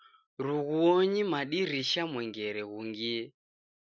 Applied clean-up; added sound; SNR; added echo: none; none; none; none.